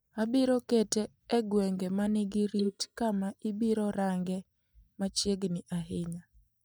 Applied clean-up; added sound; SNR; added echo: neural mask model DeepFilterNet 3.